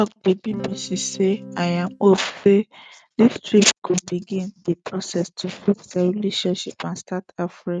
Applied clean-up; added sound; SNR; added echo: neural mask model RNNoise.